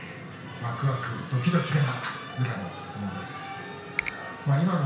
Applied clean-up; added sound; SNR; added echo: none; Finger snapping; 9 dB; reverberation time 0.5 s.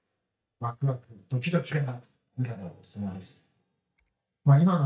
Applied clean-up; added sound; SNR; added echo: neural mask model DeepFilterNet 3.